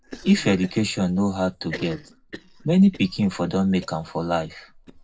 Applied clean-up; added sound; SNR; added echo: neural separator model SepFormer DNS4.